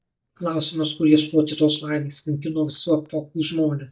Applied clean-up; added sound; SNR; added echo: neural mask model DeepFilterNet 3.